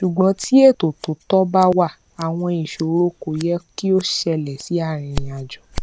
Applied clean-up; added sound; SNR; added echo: none; Scissors; 15 dB; none.